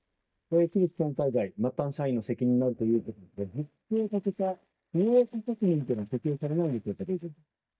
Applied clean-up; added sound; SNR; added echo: neural mask model DeepFilterNet 3.